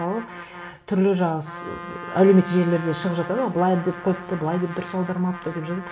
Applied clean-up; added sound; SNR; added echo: none; Trumpet; 13 dB; none.